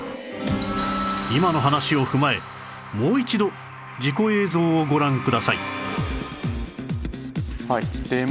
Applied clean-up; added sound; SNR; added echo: none; Wind instrument, woodwind instrument; 20 dB; none.